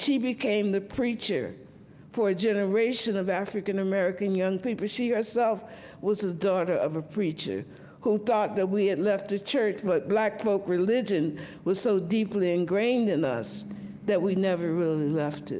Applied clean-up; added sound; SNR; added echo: none; none; none; none.